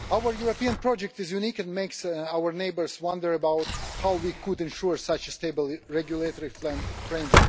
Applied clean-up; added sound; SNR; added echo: none; Sliding door; 2 dB; none.